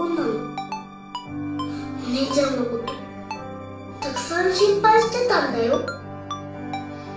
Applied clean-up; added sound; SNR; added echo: none; Ringtone; 14 dB; reverberation time 0.5 s.